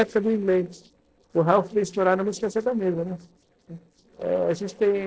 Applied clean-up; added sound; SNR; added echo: neural separator model SepFormer DNS4.